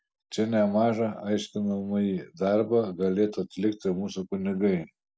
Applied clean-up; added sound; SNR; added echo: none; none; none; none.